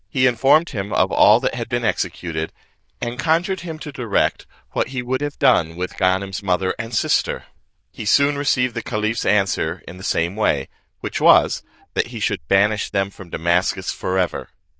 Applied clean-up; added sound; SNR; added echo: neural diffusion model UNIVERSE++.